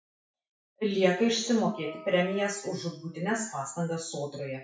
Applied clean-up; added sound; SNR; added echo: classical method WPE with log-MMSE.